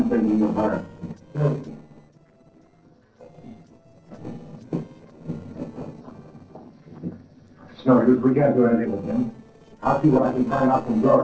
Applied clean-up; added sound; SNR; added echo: neural separator model SepFormer DNS4.